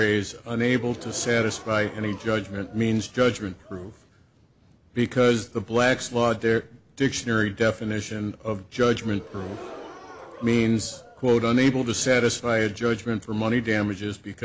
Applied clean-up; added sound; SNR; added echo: none; Gasp; 18 dB; none.